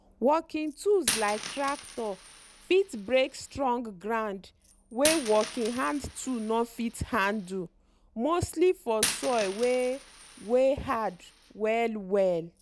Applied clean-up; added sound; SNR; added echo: none; Coin (dropping); 8 dB; none.